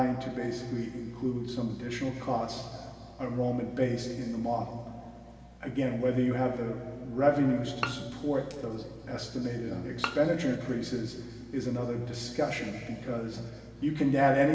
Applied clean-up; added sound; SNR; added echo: none; Bowed string instrument; 11 dB; reverberation time 2.4 s.